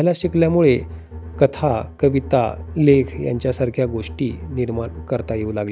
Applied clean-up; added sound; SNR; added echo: none; Bowed string instrument; 14 dB; none.